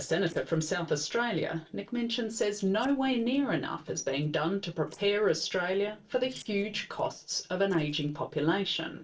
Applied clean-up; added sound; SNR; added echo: neural separator model SepFormer DNS4.